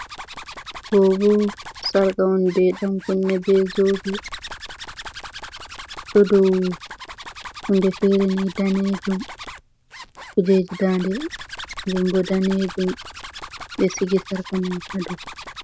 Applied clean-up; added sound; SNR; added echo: none; Zipper (clothing); 15 dB; none.